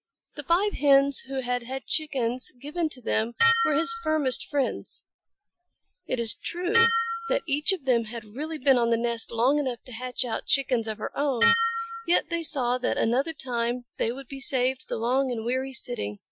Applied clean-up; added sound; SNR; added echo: classical method Wiener filter.